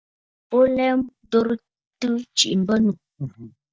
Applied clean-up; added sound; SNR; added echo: neural mask model DeepFilterNet 3.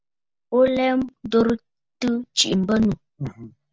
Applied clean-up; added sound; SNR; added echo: none; none; none; none.